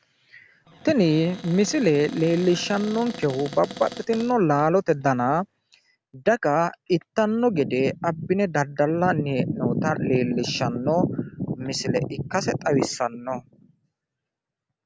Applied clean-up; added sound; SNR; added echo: none; Cupboard open or close; 15 dB; none.